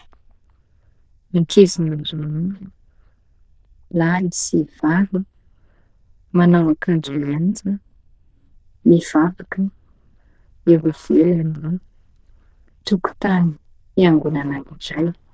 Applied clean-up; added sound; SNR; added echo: neural diffusion model UNIVERSE++.